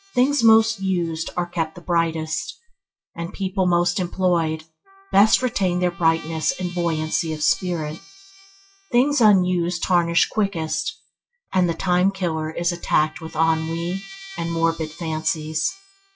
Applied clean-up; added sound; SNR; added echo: classical method WPE with log-MMSE.